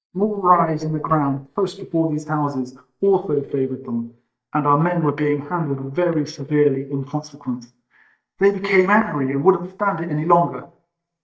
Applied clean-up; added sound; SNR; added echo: neural mask model DeepFilterNet 3.